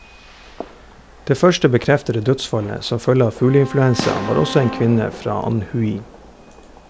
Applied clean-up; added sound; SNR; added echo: none; Bowed string instrument + Fireworks; 14 dB; none.